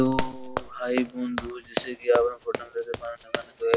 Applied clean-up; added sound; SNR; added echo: none; Run; 6 dB; none.